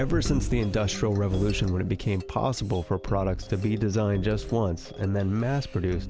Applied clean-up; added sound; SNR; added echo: none; Breathing; 18 dB; none.